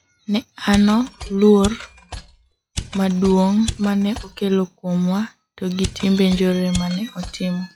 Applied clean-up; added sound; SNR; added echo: classical method log-MMSE.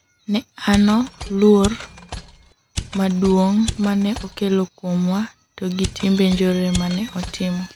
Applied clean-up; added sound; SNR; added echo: none; Mechanisms; 12 dB; none.